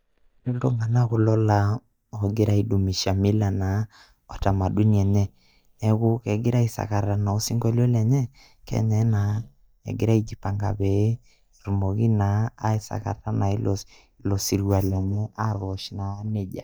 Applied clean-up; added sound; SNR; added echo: neural mask model DeepFilterNet 3.